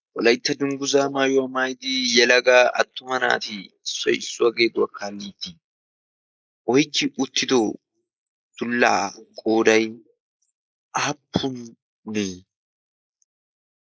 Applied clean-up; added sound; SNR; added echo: neural mask model Resemble Enhance denoiser.